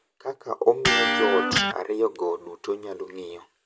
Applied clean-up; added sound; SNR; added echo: none; Electric guitar; 0 dB; none.